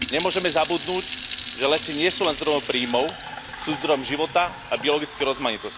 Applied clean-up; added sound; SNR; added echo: none; Fill (with liquid) / Sink (filling or washing); 5 dB; none.